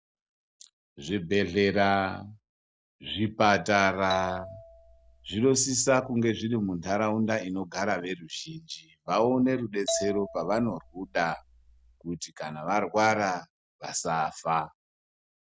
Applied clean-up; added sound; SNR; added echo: none; Marimba, xylophone; 10 dB; none.